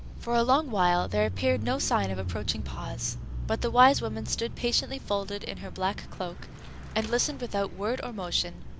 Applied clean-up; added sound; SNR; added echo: none; Mechanisms / Bicycle; 8 dB; none.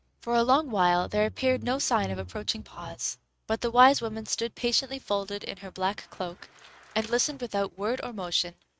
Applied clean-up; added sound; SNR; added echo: neural mask model RNNoise.